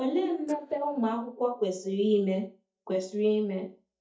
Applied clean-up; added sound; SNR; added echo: neural mask model DeepFilterNet 3.